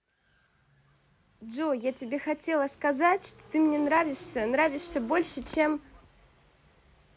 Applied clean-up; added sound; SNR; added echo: none; Motorcycle / Engine; 20 dB; none.